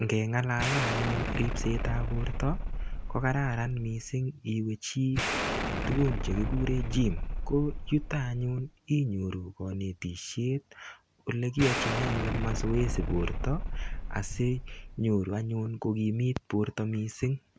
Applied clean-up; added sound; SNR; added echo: none; Explosion; 1 dB; none.